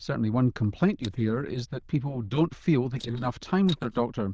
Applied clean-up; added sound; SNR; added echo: neural diffusion model UNIVERSE++.